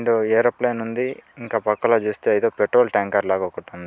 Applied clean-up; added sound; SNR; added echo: none; none; none; none.